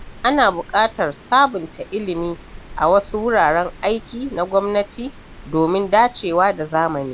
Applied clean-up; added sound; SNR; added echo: none; Rain; 19 dB; none.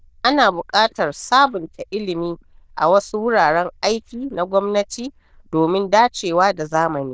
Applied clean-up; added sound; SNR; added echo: neural diffusion model UNIVERSE++.